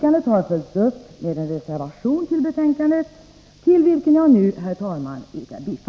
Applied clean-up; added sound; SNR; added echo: none; none; none; none.